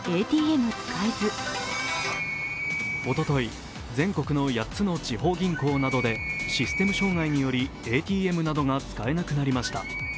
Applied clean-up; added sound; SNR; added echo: none; Animal; 9 dB; none.